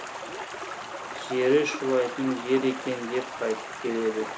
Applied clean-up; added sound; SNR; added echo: none; Stream; 8 dB; none.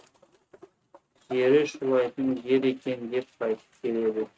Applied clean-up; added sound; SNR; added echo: neural mask model RNNoise.